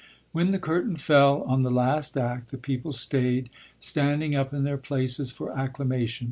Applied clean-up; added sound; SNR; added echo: none; none; none; none.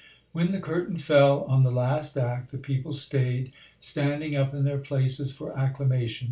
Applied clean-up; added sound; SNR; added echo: none; none; none; reverberation time 0.3 s.